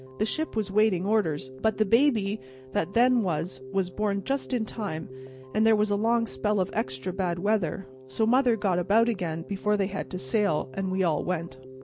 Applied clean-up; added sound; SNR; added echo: none; Keyboard (musical); 17 dB; none.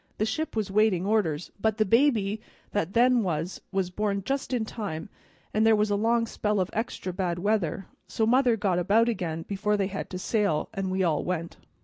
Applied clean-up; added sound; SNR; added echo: none; none; none; none.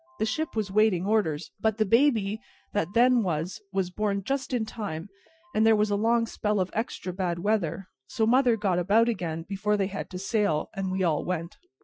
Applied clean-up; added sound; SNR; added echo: classical method Wiener filter.